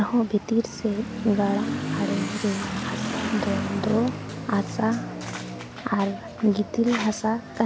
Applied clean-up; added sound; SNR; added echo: none; Motorcycle / Accelerating, revving, vroom; 6 dB; none.